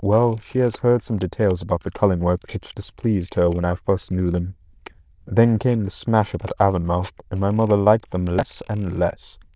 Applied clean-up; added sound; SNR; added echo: neural diffusion model UNIVERSE++.